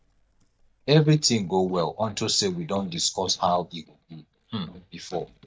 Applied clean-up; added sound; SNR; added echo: neural mask model DeepFilterNet 3.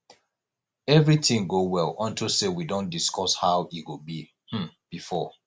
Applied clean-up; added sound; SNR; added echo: none; none; none; none.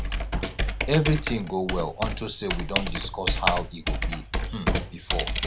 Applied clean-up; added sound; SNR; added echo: none; Computer keyboard; -1 dB; none.